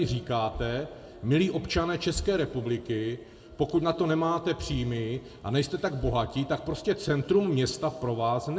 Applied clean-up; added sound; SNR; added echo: none; none; none; reverberation time 1.7 s.